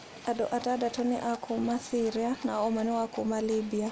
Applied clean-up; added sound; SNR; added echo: none; Livestock, farm animals, working animals; 17 dB; none.